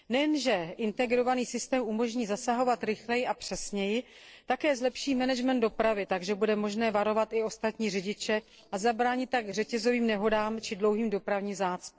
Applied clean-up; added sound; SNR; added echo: neural separator model SepFormer DNS4.